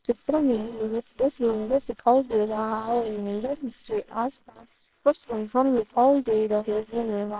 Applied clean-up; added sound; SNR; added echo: neural separator model SepFormer WHAMR!.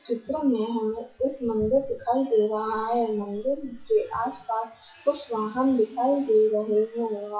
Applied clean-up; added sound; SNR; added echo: classical method WPE with log-MMSE.